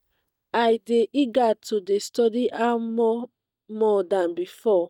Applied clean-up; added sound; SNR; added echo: neural mask model DeepFilterNet 3.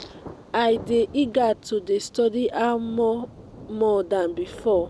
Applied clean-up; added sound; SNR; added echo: none; Thunder; 19 dB; none.